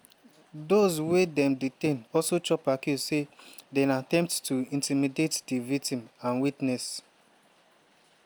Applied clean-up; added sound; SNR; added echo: none; none; none; none.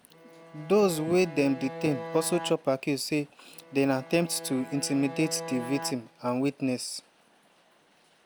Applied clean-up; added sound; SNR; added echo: none; Bowed string instrument; 12 dB; none.